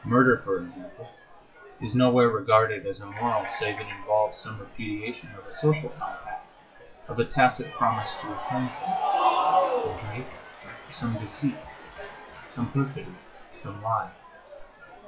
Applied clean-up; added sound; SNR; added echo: classical method WPE with log-MMSE.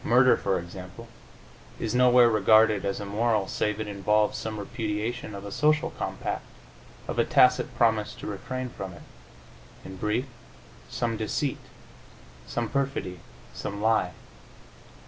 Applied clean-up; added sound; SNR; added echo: none; none; none; none.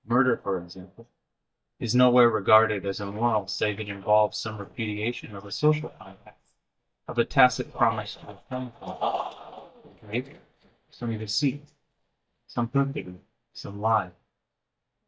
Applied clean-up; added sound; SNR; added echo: neural mask model DeepFilterNet 3.